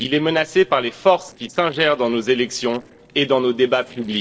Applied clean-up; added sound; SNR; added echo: neural separator model SepFormer DNS4.